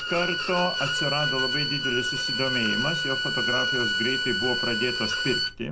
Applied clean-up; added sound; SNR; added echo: none; Bowed string instrument; -2 dB; none.